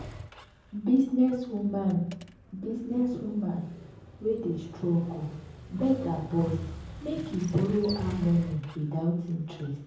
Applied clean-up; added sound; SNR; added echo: none; Motorcycle; 14 dB; reverberation time 0.7 s.